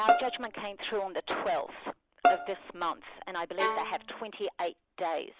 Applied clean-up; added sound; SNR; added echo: none; Bowed string instrument + Bowed string instrument; -2 dB; none.